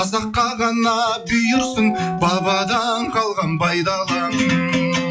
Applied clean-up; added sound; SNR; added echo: classical method log-MMSE.